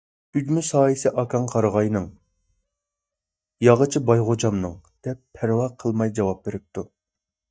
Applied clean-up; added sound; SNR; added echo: neural mask model DeepFilterNet 3.